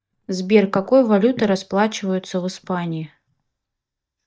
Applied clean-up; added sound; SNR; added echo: neural mask model DeepFilterNet 3.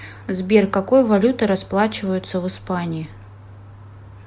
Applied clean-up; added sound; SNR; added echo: none; none; none; none.